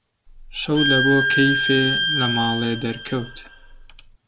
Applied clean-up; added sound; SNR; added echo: none; Bowed string instrument; 0 dB; none.